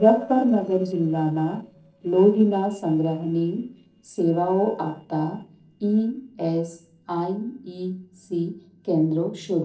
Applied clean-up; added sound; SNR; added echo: neural separator model SepFormer DNS4.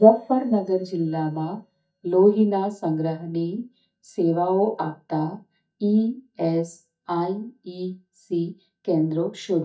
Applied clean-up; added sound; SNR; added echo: neural mask model DeepFilterNet 3.